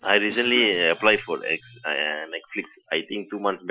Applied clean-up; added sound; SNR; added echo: classical method Wiener filter.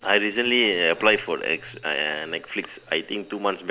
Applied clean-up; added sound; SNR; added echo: none; none; none; none.